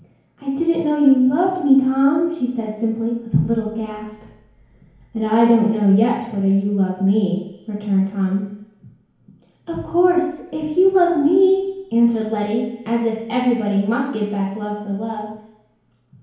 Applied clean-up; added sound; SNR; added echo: none; none; none; reverberation time 1.0 s.